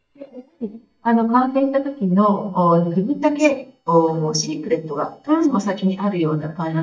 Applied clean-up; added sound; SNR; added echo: neural mask model DeepFilterNet 3.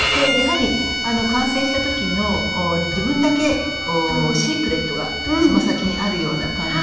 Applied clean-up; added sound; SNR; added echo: none; Bowed string instrument; 4 dB; reverberation time 0.9 s.